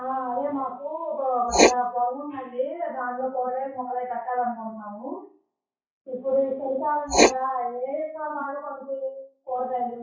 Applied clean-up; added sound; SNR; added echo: classical method WPE with log-MMSE.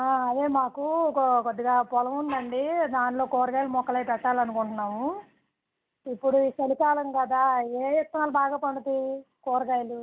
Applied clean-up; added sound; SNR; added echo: none; none; none; none.